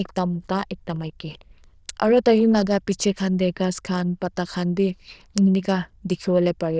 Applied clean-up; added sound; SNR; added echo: neural diffusion model UNIVERSE++.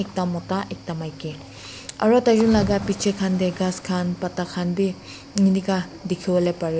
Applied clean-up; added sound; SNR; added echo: none; Cricket / Waves, surf; 15 dB; none.